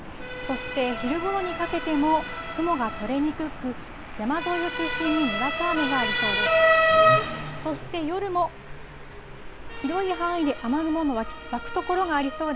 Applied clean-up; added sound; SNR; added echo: none; Motor vehicle (road) / Siren; 0 dB; none.